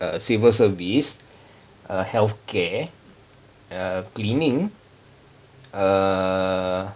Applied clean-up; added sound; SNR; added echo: none; none; none; none.